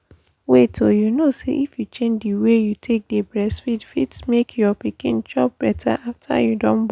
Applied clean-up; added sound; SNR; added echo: none; none; none; none.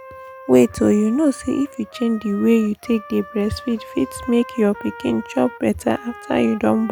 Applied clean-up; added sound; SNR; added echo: none; Trumpet; 18 dB; none.